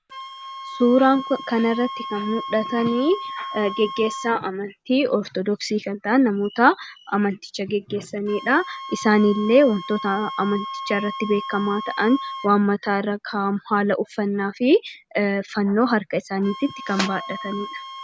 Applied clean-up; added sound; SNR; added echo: none; Wind instrument, woodwind instrument; 13 dB; none.